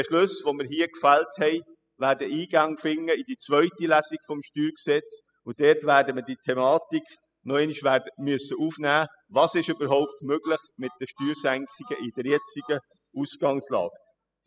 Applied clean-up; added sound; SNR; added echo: classical method spectral subtraction.